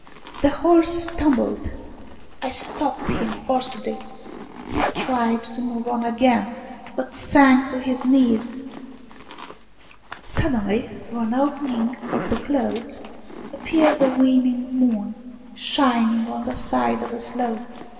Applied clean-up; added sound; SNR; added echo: none; Zipper (clothing); 12 dB; reverberation time 2.1 s.